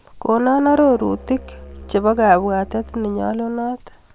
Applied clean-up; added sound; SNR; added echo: none; Musical instrument; 20 dB; none.